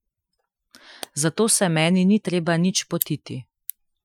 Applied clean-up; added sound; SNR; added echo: classical method Wiener filter.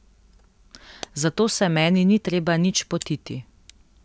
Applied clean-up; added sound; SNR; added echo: none; Camera; 15 dB; none.